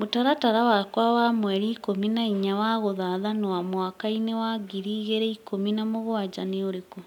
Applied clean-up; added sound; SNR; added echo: none; none; none; none.